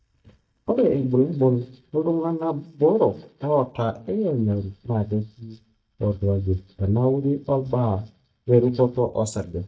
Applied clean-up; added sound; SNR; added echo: neural mask model DeepFilterNet 3.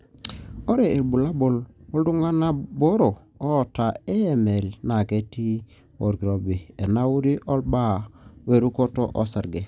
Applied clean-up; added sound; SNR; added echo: none; none; none; none.